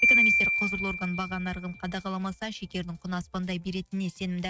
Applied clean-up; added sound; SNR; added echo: neural mask model RNNoise.